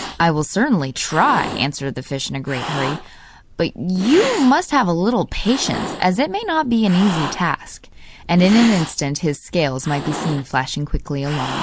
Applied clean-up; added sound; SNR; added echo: none; Cat; 11 dB; none.